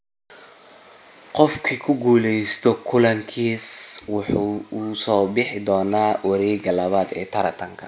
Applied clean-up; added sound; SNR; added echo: none; none; none; none.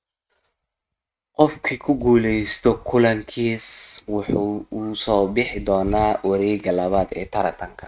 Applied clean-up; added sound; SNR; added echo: neural mask model RNNoise.